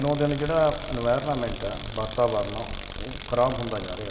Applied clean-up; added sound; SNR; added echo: none; Tools; 7 dB; reverberation time 3.0 s.